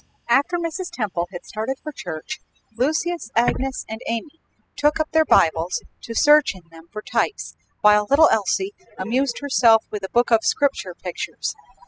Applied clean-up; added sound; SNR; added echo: classical method spectral subtraction.